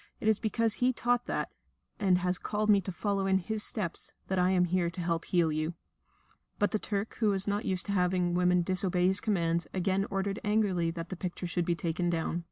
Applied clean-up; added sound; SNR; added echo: none; none; none; none.